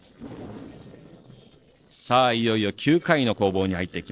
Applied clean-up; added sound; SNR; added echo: neural separator model SepFormer DNS4.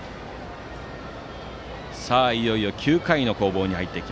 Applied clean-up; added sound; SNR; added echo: none; none; none; none.